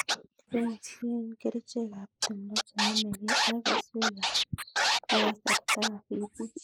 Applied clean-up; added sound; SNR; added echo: neural mask model Resemble Enhance denoiser.